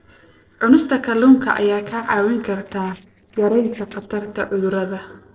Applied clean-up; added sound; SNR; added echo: neural separator model SepFormer DNS4.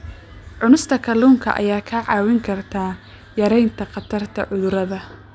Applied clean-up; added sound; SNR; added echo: none; none; none; none.